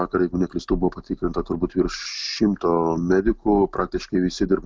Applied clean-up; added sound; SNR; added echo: none; none; none; none.